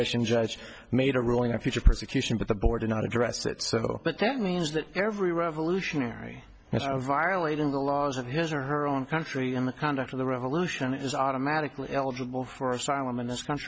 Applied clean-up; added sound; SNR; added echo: none; none; none; none.